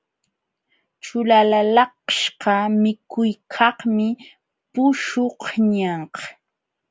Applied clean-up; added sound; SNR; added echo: none; none; none; none.